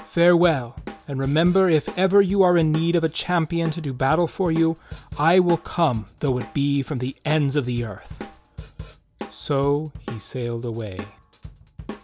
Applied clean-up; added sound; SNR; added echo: none; Drum kit; 17 dB; none.